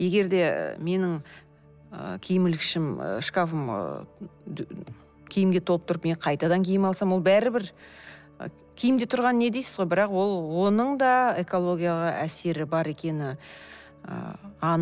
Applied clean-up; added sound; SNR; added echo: none; none; none; none.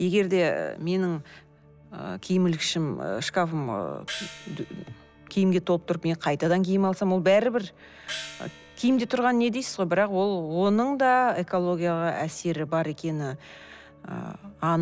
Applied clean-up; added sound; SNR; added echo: none; Gong; 16 dB; none.